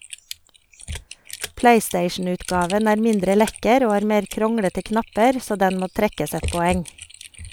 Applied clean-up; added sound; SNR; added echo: none; Typing; 16 dB; none.